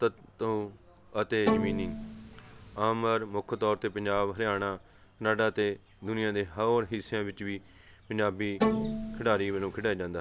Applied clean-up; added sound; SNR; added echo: none; Bowed string instrument; 1 dB; none.